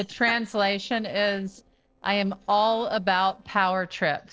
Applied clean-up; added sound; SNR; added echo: neural separator model SepFormer DNS4.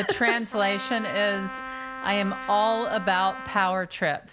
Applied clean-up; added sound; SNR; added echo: none; Trumpet; 11 dB; none.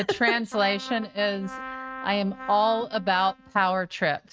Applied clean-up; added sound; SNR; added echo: neural mask model RNNoise.